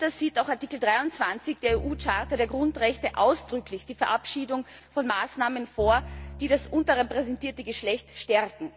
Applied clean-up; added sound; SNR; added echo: none; Bowed string instrument; 16 dB; none.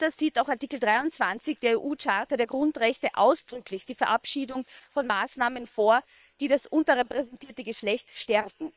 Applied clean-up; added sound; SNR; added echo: neural separator model SepFormer WHAM!.